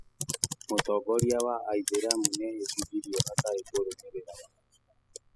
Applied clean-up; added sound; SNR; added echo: classical method spectral subtraction.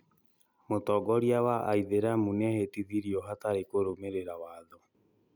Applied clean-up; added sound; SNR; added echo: none; none; none; none.